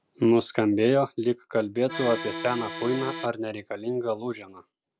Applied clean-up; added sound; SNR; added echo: none; Accordion; 7 dB; none.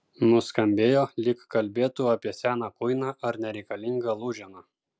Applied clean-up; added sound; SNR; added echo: none; none; none; none.